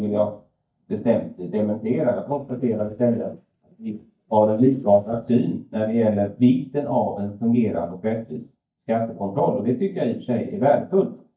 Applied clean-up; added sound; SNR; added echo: neural mask model DeepFilterNet 3.